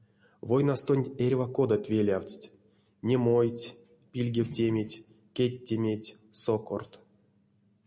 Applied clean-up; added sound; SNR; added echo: none; none; none; none.